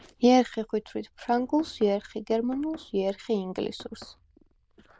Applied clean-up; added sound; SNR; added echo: neural diffusion model UNIVERSE++.